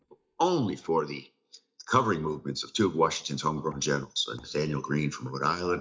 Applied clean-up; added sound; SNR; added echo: neural mask model DeepFilterNet 3.